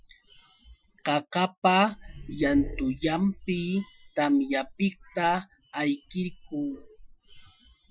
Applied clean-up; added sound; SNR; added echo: classical method Wiener filter.